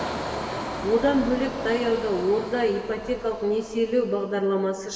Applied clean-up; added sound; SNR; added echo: none; Engine; 9 dB; reverberation time 2.3 s.